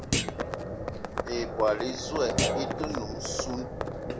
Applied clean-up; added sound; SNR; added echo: none; Thump, thud + Livestock, farm animals, working animals; -2 dB; none.